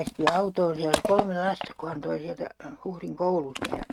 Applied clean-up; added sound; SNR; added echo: neural mask model RNNoise.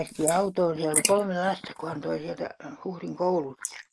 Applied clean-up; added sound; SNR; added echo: neural mask model Resemble Enhance denoiser.